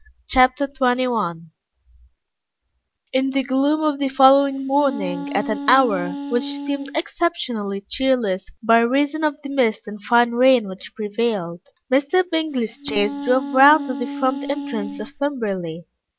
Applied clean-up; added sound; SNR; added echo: none; Wind instrument, woodwind instrument; 9 dB; none.